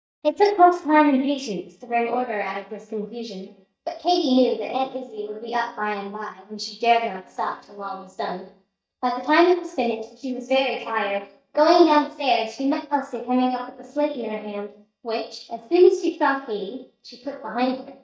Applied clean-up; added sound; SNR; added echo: neural mask model DeepFilterNet 3.